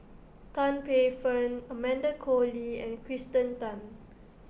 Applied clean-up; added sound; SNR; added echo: none; none; none; none.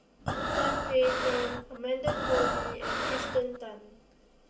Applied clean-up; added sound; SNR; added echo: none; Breathing; -1 dB; reverberation time 0.2 s.